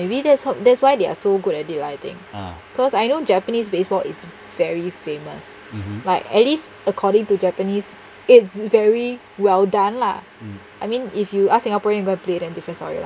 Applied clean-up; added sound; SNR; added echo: none; none; none; none.